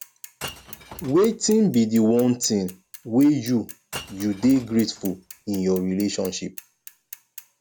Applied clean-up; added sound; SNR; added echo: none; Shatter / Crushing + Mechanisms / Bicycle; 18 dB; none.